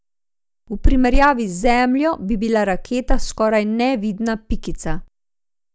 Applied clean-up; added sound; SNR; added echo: none; none; none; none.